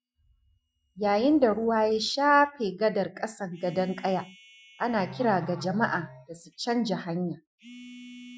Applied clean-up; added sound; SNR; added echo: classical method Wiener filter.